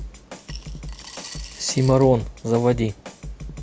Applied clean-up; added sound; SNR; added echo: none; Drum kit + Coin (dropping) / Glass; 12 dB; none.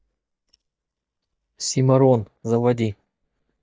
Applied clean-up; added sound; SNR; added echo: neural mask model DeepFilterNet 3.